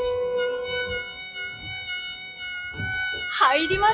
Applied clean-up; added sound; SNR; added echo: classical method log-MMSE.